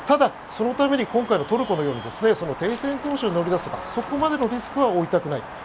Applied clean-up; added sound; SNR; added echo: none; Livestock, farm animals, working animals; 18 dB; none.